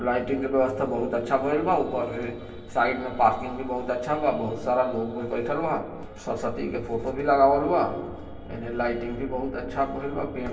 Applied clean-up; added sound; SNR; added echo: none; none; none; reverberation time 0.2 s.